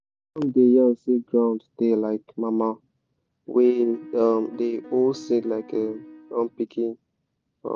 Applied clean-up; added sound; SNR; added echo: none; Piano; 18 dB; none.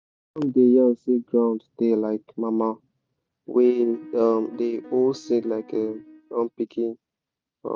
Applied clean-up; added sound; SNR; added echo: neural mask model RNNoise.